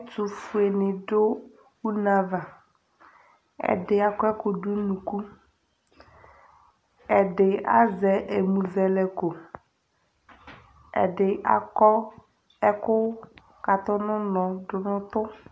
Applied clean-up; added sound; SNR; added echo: none; none; none; none.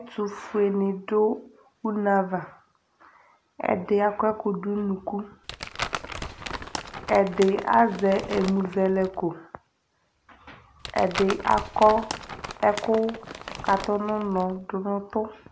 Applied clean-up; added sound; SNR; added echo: none; Crumpling, crinkling; 10 dB; none.